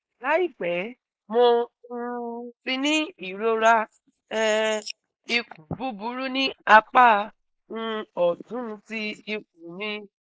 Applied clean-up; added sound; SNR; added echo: neural mask model Resemble Enhance denoiser.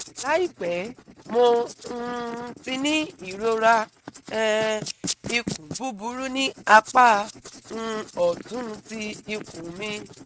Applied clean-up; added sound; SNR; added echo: neural mask model RNNoise.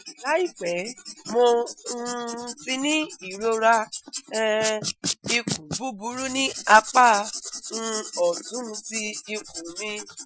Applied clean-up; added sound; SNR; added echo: classical method Wiener filter.